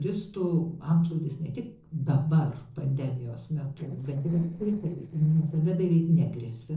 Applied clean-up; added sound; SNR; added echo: neural separator model SepFormer DNS4.